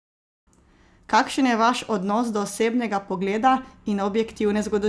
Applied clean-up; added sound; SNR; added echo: none; none; none; none.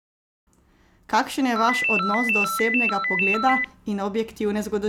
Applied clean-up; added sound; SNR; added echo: none; Ringtone; -1 dB; none.